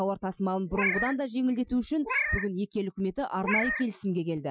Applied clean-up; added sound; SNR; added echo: classical method Wiener filter.